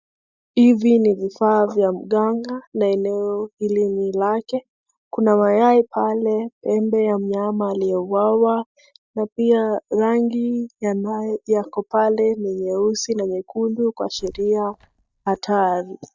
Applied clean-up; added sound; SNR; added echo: neural mask model DeepFilterNet 3.